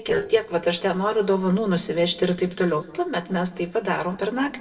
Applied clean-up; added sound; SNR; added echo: neural separator model SepFormer DNS4.